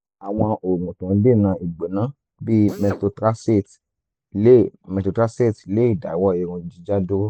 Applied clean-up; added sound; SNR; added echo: neural mask model Resemble Enhance denoiser.